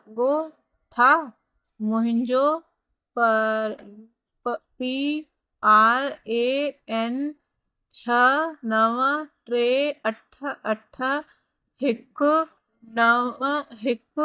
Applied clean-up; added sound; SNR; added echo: neural mask model DeepFilterNet 3.